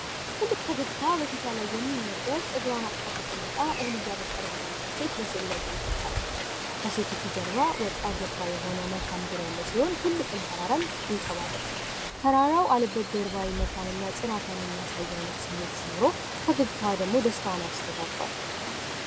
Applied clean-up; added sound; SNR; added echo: none; Rain; 3 dB; none.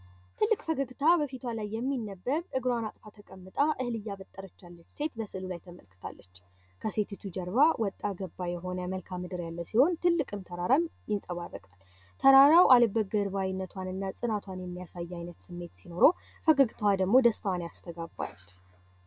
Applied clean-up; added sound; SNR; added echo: none; none; none; none.